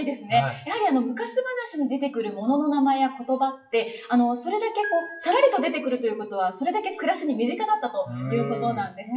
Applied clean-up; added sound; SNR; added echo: classical method WPE with log-MMSE.